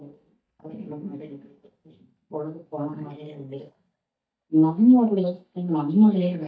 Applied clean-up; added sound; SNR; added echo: neural mask model DeepFilterNet 3.